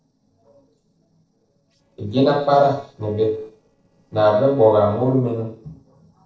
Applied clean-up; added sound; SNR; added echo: neural separator model SepFormer DNS4.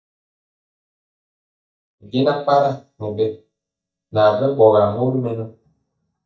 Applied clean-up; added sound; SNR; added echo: neural mask model DeepFilterNet 3.